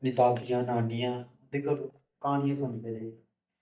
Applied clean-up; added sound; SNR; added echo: neural mask model DeepFilterNet 3.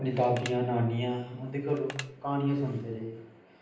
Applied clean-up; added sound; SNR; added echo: none; Telephone; 17 dB; reverberation time 0.9 s.